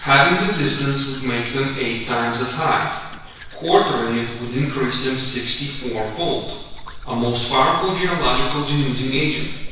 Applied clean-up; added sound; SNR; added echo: none; Domestic sounds, home sounds; 10 dB; reverberation time 1.1 s.